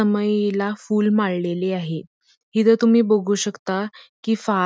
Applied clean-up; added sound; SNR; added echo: none; none; none; none.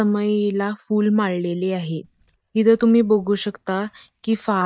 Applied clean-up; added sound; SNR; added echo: neural mask model DeepFilterNet 3.